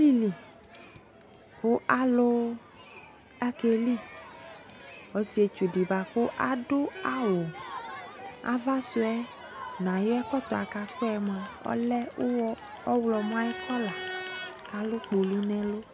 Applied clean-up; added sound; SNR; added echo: none; Crowd; 14 dB; none.